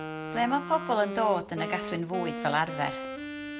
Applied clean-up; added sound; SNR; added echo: none; Wind instrument, woodwind instrument; 7 dB; none.